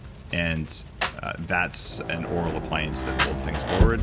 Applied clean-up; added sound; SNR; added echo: none; Rain; -1 dB; none.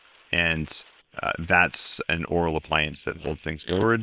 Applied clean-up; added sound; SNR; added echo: neural separator model SepFormer WHAM!.